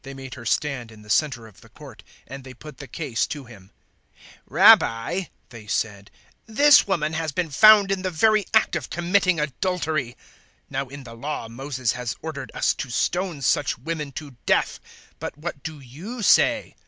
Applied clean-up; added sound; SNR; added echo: none; none; none; none.